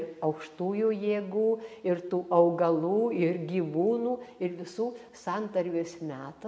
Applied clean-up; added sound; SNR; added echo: none; none; none; none.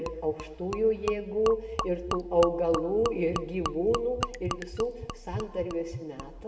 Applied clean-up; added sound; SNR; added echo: none; Gurgling / Liquid; 8 dB; reverberation time 1.1 s.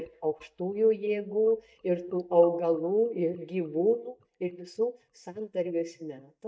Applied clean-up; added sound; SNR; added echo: neural mask model DeepFilterNet 3.